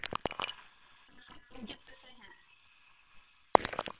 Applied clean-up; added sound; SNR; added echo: neural separator model SepFormer WHAMR!.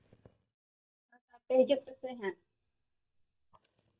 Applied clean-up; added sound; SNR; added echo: neural mask model DeepFilterNet 3.